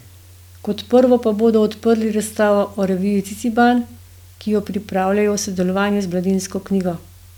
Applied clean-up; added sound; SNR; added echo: none; none; none; none.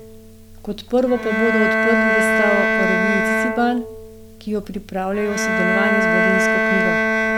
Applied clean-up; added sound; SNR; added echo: none; Bowed string instrument; -3 dB; none.